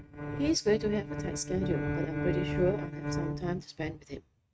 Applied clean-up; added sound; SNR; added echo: neural mask model RNNoise.